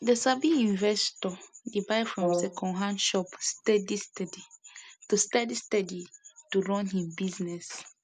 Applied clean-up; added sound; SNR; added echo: none; Brass instrument; 5 dB; none.